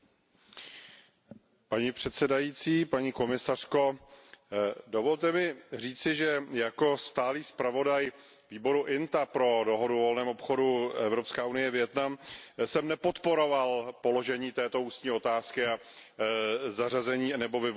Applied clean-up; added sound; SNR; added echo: none; none; none; none.